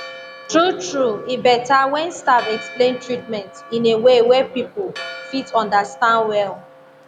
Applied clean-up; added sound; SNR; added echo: none; Church bell; 18 dB; none.